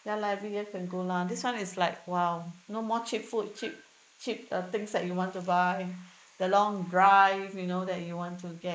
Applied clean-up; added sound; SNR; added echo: neural mask model Resemble Enhance denoiser.